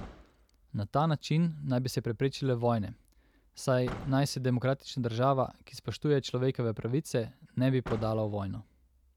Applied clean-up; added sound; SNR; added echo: none; Slam / Car; 19 dB; none.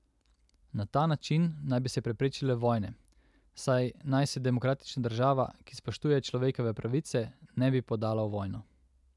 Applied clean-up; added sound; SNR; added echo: none; none; none; none.